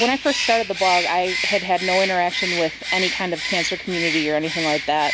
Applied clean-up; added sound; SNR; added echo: none; Bird; 3 dB; none.